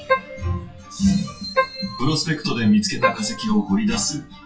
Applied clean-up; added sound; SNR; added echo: classical method WPE with log-MMSE.